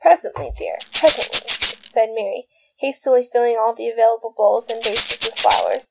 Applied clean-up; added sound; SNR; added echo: none; Rattle (instrument); 4 dB; none.